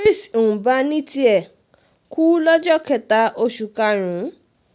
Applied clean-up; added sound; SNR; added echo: none; none; none; none.